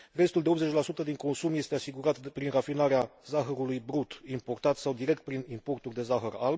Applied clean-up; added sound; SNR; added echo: none; none; none; none.